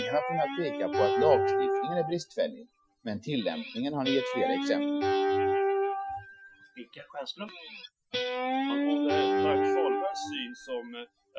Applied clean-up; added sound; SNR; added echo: classical method Wiener filter.